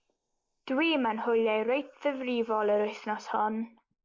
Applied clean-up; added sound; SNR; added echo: neural mask model Resemble Enhance denoiser.